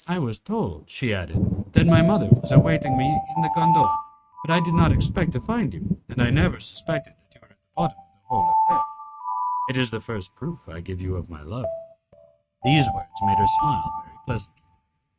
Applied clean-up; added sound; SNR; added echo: neural mask model RNNoise.